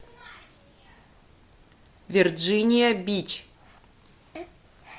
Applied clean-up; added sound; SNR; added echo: none; none; none; none.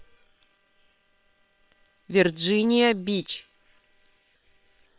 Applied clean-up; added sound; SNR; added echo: neural separator model SepFormer WHAM!.